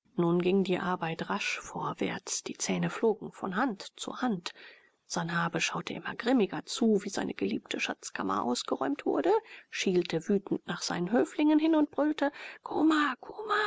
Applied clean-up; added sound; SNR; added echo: none; none; none; none.